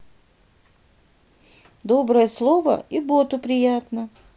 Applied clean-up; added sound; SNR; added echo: none; none; none; none.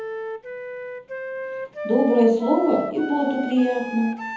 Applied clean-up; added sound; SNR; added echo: none; Wind instrument, woodwind instrument; 9 dB; reverberation time 1.3 s.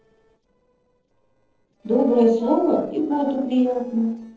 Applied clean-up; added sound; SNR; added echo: neural separator model SepFormer DNS4.